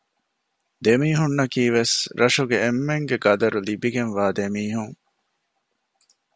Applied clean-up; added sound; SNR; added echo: none; none; none; none.